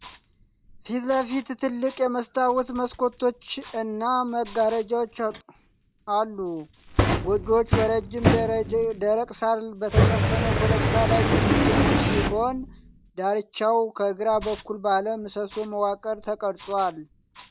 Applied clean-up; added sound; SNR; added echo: none; Fire; 1 dB; none.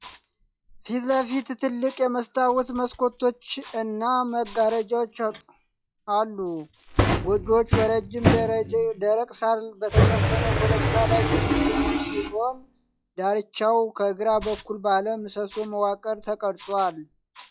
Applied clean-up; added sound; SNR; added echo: classical method log-MMSE.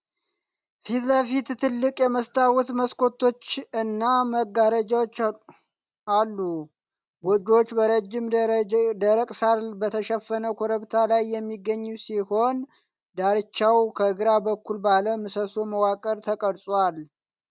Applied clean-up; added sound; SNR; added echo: none; none; none; none.